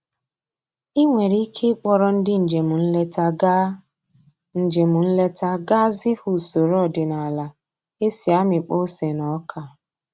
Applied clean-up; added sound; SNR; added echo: none; none; none; none.